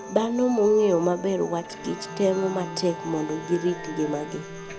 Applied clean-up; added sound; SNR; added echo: none; Musical instrument + Bowed string instrument; 12 dB; none.